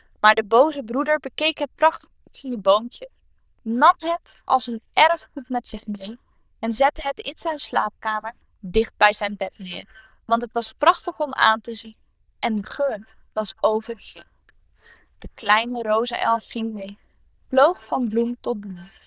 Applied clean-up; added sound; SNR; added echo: neural diffusion model UNIVERSE++.